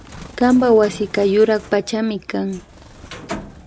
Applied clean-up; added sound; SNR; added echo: none; Bird; 17 dB; none.